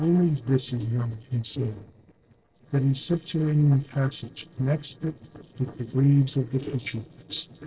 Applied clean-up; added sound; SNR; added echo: neural separator model SepFormer DNS4.